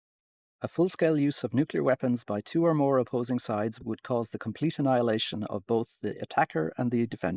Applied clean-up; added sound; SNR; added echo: neural mask model Resemble Enhance denoiser.